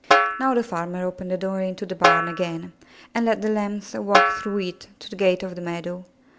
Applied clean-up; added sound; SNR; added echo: none; Snare drum; -1 dB; none.